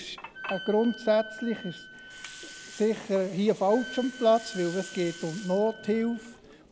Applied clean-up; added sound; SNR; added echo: none; Wind instrument, woodwind instrument + Water; 15 dB; none.